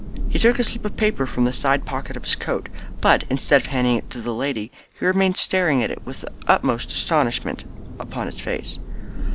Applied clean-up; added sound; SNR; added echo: none; Thunder / Rain; 6 dB; none.